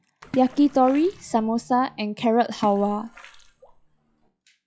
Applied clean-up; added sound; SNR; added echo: classical method log-MMSE.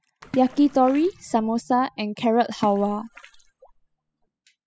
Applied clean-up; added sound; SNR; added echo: classical method spectral subtraction.